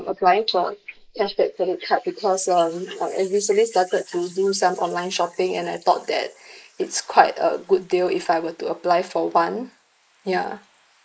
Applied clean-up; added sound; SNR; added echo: neural mask model Resemble Enhance denoiser.